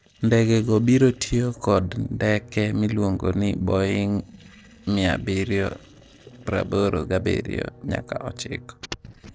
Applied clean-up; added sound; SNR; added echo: neural separator model SepFormer DNS4.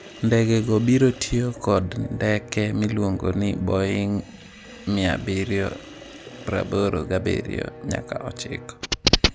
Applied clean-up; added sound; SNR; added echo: none; Sink (filling or washing) + Bowed string instrument; 18 dB; none.